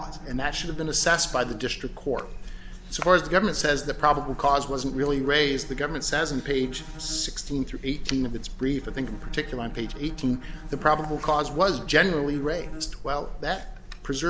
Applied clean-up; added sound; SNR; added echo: none; Bowed string instrument; 19 dB; none.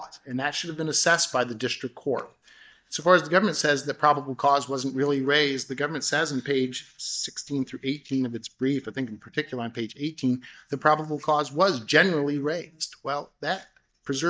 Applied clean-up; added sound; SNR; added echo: neural mask model DeepFilterNet 3.